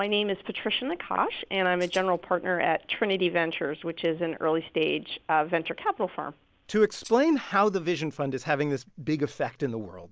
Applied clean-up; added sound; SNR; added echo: none; Rattle (instrument); 20 dB; none.